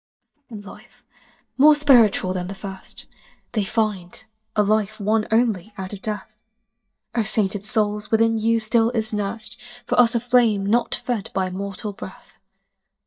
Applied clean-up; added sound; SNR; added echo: neural mask model DeepFilterNet 3.